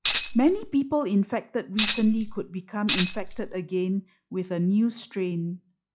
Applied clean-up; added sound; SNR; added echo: classical method log-MMSE.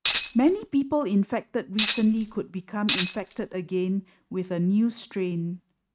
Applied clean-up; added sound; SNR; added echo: neural mask model RNNoise.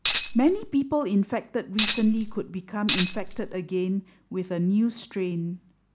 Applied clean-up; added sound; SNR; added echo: none; Tambourine; 4 dB; none.